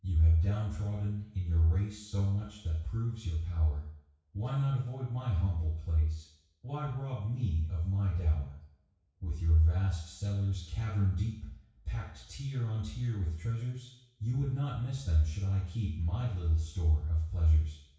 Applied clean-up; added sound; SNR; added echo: none; none; none; reverberation time 0.6 s.